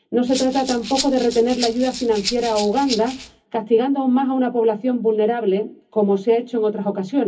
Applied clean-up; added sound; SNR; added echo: none; Rattle (instrument); 11 dB; reverberation time 0.3 s.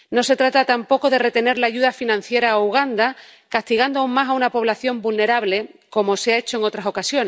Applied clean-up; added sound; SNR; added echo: none; none; none; none.